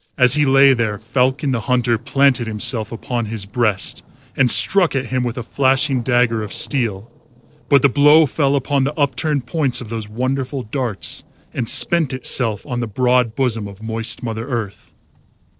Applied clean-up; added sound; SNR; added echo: neural separator model SepFormer DNS4.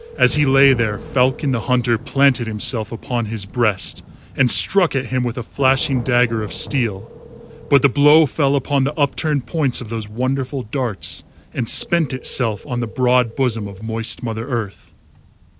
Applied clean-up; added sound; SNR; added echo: none; Thunder / Rain + Telephone; 17 dB; none.